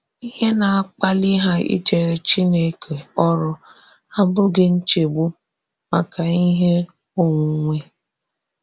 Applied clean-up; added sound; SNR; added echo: none; none; none; none.